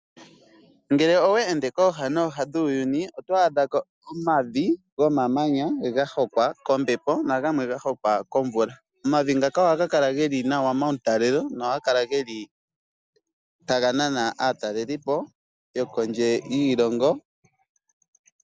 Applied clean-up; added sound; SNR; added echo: none; none; none; none.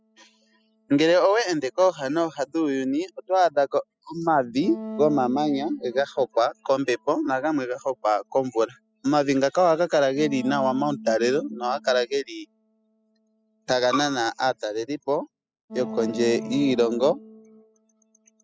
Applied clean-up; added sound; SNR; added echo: classical method spectral subtraction.